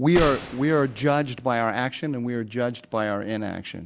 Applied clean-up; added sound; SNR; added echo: none; Gunshot, gunfire; 12 dB; none.